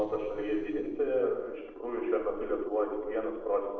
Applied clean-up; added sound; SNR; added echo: neural separator model SepFormer DNS4.